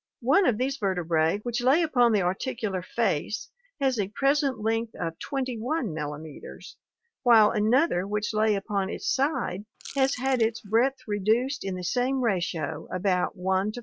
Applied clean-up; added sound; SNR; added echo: none; Chewing, mastication / Crushing; 19 dB; none.